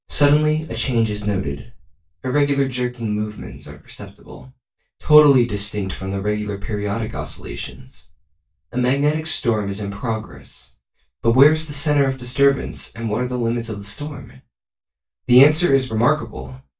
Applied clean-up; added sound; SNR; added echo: neural mask model DeepFilterNet 3.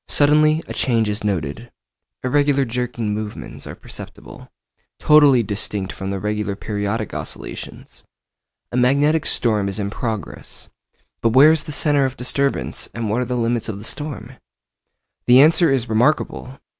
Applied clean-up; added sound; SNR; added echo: none; none; none; none.